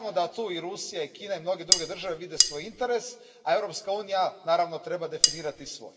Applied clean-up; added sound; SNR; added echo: none; Cutlery, silverware; -5 dB; reverberation time 1.3 s.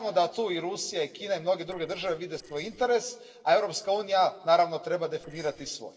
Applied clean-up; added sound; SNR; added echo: neural separator model SepFormer DNS4.